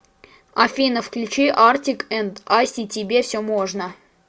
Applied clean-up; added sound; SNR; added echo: none; none; none; none.